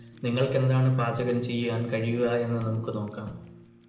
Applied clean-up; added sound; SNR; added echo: none; Fire; 19 dB; reverberation time 0.8 s.